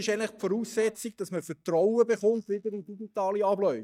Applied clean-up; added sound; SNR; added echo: neural mask model DeepFilterNet 3.